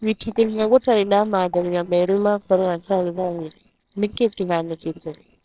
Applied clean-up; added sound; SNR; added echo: neural separator model SepFormer WHAMR!.